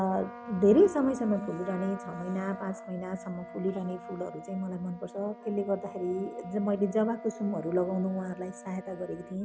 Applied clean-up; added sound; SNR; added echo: none; Wind instrument, woodwind instrument + Trumpet; 15 dB; none.